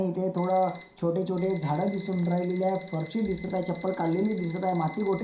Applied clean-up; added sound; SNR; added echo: none; Alarm; 5 dB; reverberation time 0.5 s.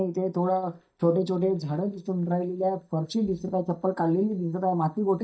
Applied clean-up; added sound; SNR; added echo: neural mask model DeepFilterNet 3.